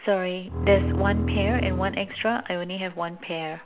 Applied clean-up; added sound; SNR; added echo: none; Bowed string instrument; 1 dB; none.